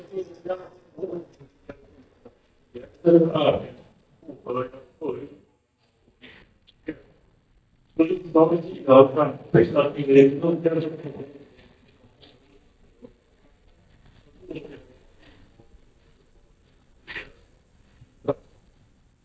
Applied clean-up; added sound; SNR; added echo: neural mask model DeepFilterNet 3.